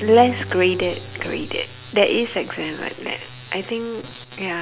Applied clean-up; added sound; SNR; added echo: none; Bowed string instrument; 17 dB; none.